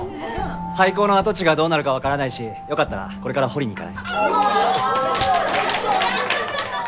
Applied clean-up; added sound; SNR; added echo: none; Chicken, rooster; 11 dB; none.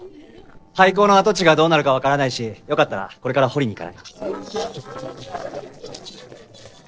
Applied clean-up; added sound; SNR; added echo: neural separator model SepFormer DNS4.